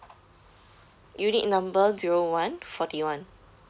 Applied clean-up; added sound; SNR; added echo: none; none; none; none.